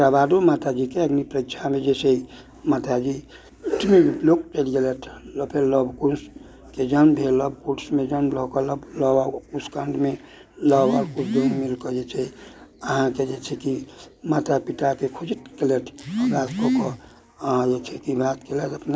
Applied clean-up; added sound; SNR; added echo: none; none; none; none.